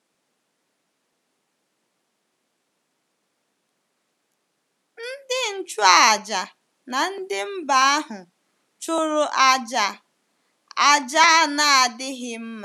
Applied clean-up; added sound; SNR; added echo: none; none; none; none.